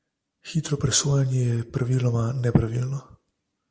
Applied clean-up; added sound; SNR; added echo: none; none; none; none.